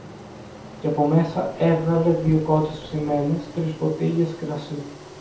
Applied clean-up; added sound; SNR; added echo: none; Engine; 16 dB; reverberation time 0.6 s.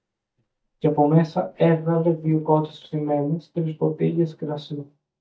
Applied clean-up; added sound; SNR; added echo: neural mask model DeepFilterNet 3.